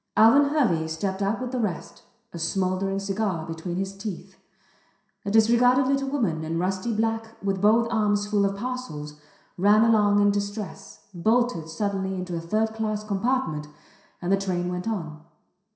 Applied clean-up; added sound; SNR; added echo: none; none; none; reverberation time 0.7 s.